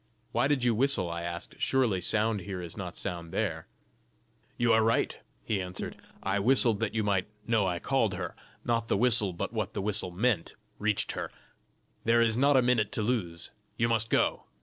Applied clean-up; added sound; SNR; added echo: neural separator model SepFormer DNS4.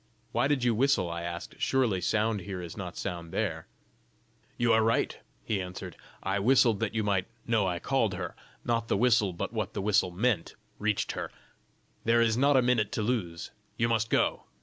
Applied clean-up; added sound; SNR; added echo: none; none; none; none.